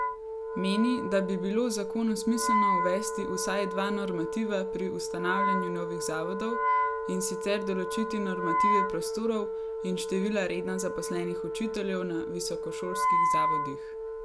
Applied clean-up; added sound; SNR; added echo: none; Wind instrument, woodwind instrument; -1 dB; none.